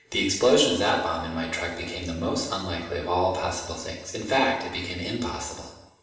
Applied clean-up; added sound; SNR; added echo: none; none; none; reverberation time 0.9 s.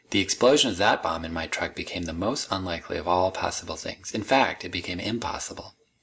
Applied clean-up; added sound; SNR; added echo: none; none; none; none.